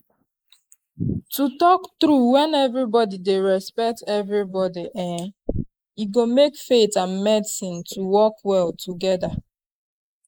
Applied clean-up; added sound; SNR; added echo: neural mask model Resemble Enhance denoiser.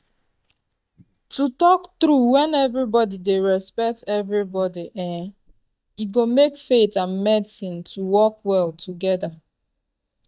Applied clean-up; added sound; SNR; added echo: neural mask model DeepFilterNet 3.